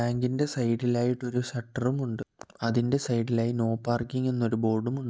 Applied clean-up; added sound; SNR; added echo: none; none; none; none.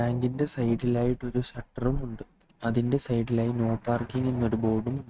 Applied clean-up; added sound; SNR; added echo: neural mask model RNNoise.